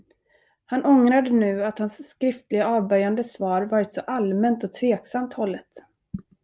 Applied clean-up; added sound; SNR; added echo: none; none; none; none.